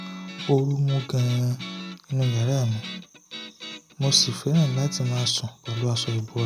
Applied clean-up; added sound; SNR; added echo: none; Guitar; 13 dB; none.